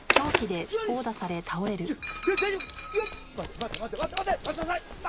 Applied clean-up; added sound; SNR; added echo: none; Zipper (clothing); 4 dB; none.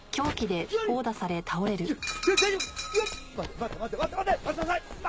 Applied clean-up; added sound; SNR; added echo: none; none; none; none.